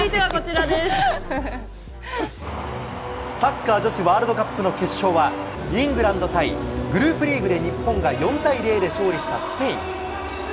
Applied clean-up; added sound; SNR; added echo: none; none; none; none.